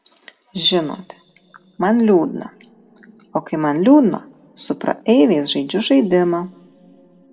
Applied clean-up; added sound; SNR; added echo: none; none; none; reverberation time 0.3 s.